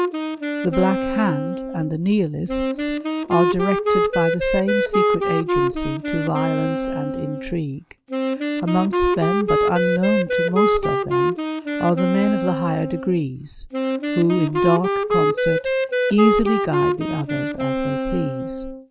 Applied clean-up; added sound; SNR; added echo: none; Wind instrument, woodwind instrument; -1 dB; none.